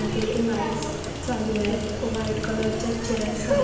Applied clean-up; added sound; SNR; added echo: none; Water tap, faucet; 2 dB; reverberation time 1.3 s.